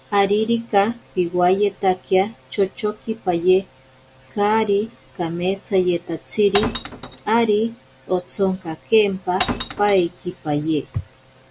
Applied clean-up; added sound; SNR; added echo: none; Glass; 7 dB; none.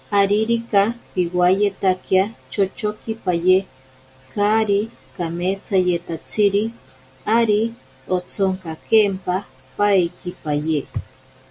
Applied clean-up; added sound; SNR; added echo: none; none; none; none.